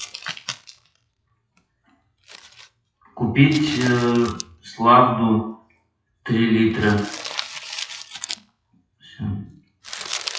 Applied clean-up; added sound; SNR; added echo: classical method WPE with log-MMSE.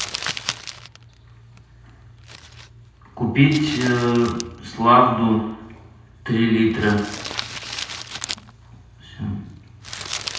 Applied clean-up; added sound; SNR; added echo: none; Crumpling, crinkling; 12 dB; reverberation time 0.9 s.